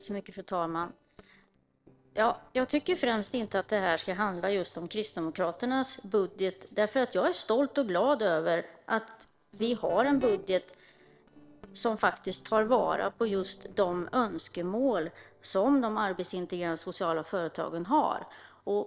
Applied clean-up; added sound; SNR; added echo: neural separator model SepFormer DNS4.